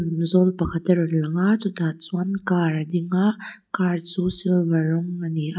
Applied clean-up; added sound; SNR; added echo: none; none; none; none.